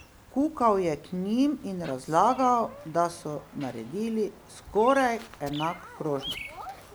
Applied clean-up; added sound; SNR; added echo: none; Bird vocalization, bird call, bird song; 17 dB; none.